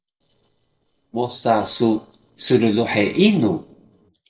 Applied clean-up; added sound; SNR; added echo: neural separator model SepFormer DNS4.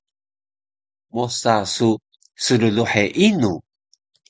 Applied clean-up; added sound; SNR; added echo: none; none; none; none.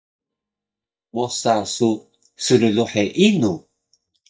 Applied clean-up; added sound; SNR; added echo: neural mask model DeepFilterNet 3.